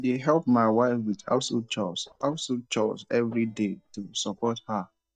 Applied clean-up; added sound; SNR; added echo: neural mask model DeepFilterNet 3.